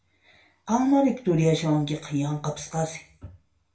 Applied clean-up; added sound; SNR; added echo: none; none; none; reverberation time 0.4 s.